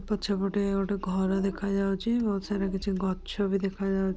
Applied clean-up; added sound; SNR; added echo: none; Engine / Car; 16 dB; none.